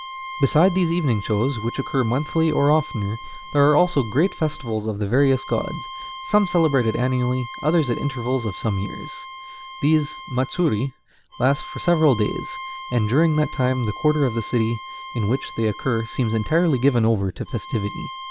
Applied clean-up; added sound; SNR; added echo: none; Bowed string instrument; 13 dB; none.